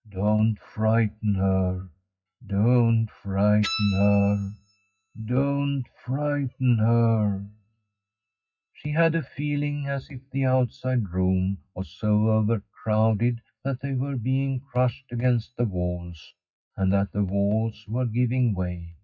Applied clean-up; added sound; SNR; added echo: classical method WPE with log-MMSE.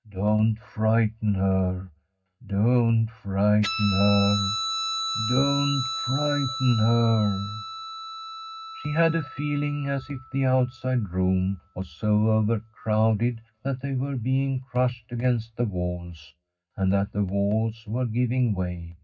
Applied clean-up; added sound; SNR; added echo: none; Guitar; 11 dB; reverberation time 0.4 s.